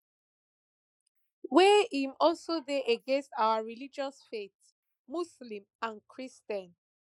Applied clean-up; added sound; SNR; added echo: neural mask model Resemble Enhance denoiser.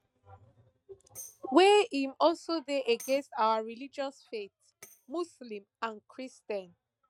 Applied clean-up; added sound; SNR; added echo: neural mask model RNNoise.